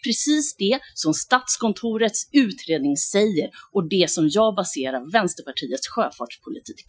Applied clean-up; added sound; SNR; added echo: classical method Wiener filter.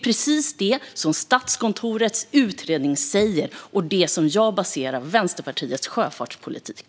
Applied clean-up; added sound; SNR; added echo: none; none; none; none.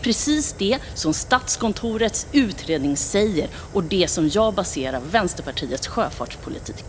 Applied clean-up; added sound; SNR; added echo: none; Fire; 14 dB; none.